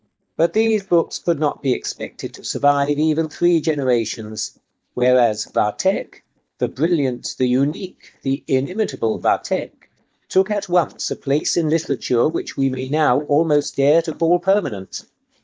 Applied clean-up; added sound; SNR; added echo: neural mask model DeepFilterNet 3.